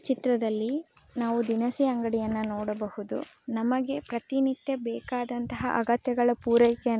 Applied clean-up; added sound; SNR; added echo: none; none; none; none.